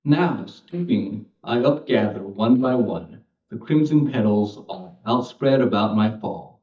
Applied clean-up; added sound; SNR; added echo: neural mask model DeepFilterNet 3.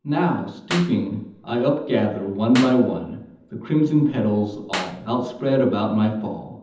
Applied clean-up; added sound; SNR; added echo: none; Clapping; 15 dB; reverberation time 0.8 s.